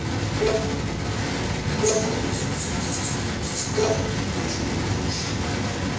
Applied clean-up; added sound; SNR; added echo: none; Bowed string instrument; 5 dB; reverberation time 0.9 s.